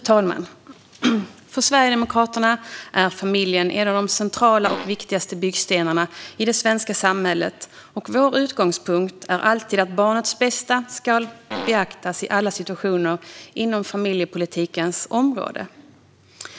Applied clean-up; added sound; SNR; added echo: none; Fart; 9 dB; none.